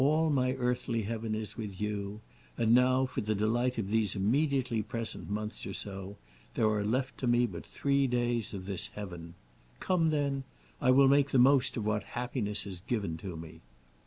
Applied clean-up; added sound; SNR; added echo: none; none; none; none.